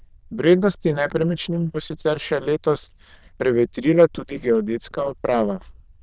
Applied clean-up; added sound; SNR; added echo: neural diffusion model UNIVERSE++.